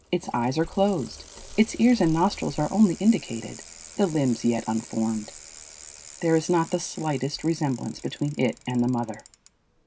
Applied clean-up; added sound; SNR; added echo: none; Bicycle; 18 dB; none.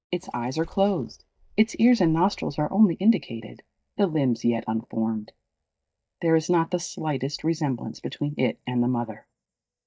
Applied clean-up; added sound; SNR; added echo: neural mask model DeepFilterNet 3.